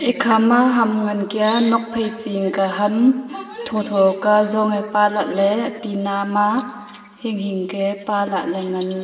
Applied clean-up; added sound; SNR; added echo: none; none; none; reverberation time 2.4 s.